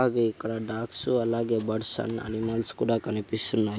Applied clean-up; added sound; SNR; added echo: none; none; none; none.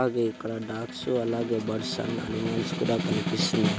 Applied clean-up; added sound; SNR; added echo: none; Snare drum; 3 dB; none.